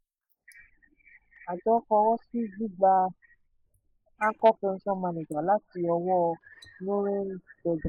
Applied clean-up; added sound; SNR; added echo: neural mask model Resemble Enhance denoiser.